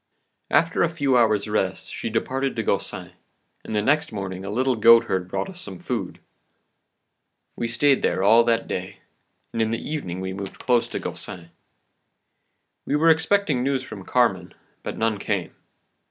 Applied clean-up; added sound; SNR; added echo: none; Coin (dropping); 18 dB; none.